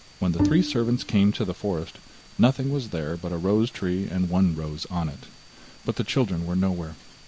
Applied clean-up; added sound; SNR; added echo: none; Bowed string instrument; 4 dB; none.